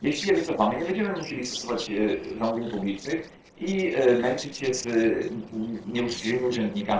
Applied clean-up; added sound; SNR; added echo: neural separator model SepFormer DNS4.